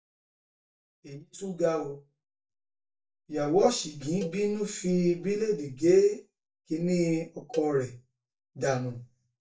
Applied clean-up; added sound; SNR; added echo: neural mask model DeepFilterNet 3.